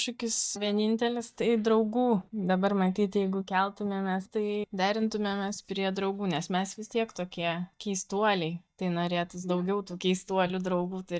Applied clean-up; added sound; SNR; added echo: neural mask model DeepFilterNet 3.